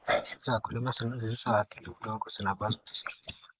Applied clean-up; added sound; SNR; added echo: neural mask model Resemble Enhance denoiser.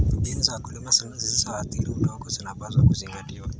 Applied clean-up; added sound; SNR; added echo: none; none; none; none.